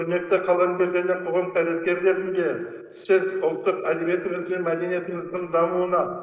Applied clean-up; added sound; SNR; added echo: neural mask model Resemble Enhance denoiser.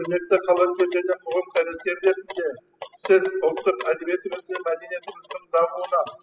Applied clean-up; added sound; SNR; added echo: classical method spectral subtraction.